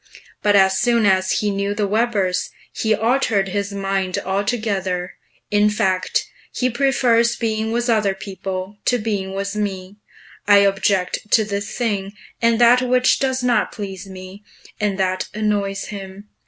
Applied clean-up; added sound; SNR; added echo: none; none; none; none.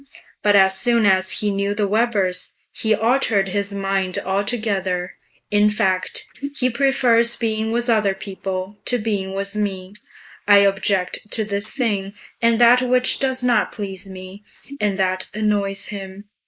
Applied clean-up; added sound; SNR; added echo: neural mask model Resemble Enhance denoiser.